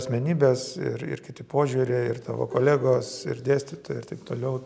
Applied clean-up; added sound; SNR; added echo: none; Plucked string instrument; 18 dB; none.